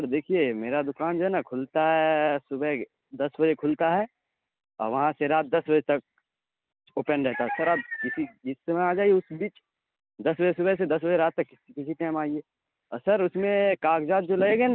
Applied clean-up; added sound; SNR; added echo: none; none; none; none.